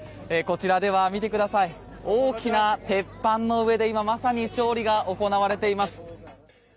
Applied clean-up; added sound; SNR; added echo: none; none; none; none.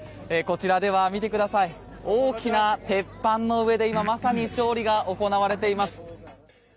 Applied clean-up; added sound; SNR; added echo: none; Breathing; 15 dB; none.